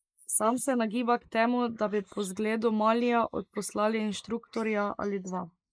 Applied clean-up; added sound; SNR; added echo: neural mask model Resemble Enhance denoiser.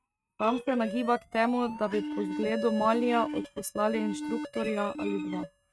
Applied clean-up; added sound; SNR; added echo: neural mask model RNNoise.